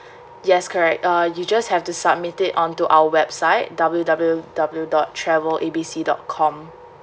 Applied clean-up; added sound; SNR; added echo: none; none; none; none.